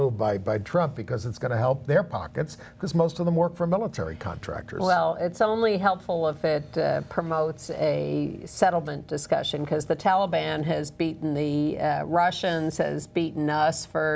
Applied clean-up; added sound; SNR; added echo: none; none; none; none.